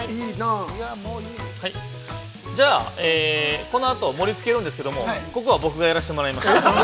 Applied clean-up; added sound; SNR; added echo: none; none; none; none.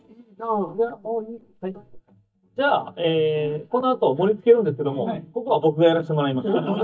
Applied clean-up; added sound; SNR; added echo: neural mask model DeepFilterNet 3.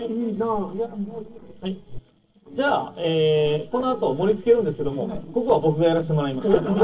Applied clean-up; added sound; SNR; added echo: neural separator model SepFormer DNS4.